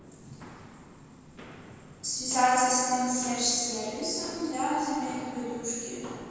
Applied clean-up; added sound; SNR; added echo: none; Walk, footsteps; 17 dB; reverberation time 2.0 s.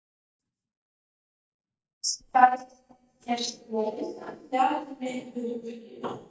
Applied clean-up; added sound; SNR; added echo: neural mask model DeepFilterNet 3.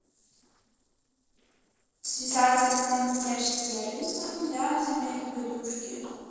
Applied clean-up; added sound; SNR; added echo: neural separator model SepFormer DNS4.